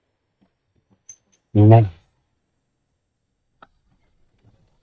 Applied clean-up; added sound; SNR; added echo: neural mask model DeepFilterNet 3.